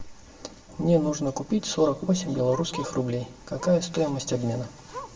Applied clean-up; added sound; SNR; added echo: none; Bark; 19 dB; reverberation time 1.2 s.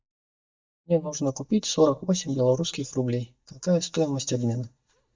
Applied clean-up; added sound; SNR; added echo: neural mask model DeepFilterNet 3.